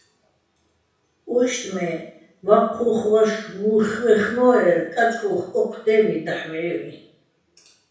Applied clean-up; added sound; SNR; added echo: none; none; none; reverberation time 0.6 s.